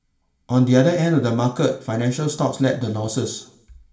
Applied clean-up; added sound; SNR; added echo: none; none; none; reverberation time 0.3 s.